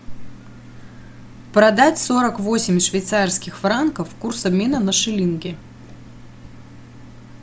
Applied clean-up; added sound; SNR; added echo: none; none; none; none.